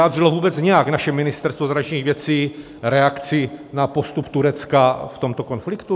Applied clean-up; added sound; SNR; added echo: none; none; none; none.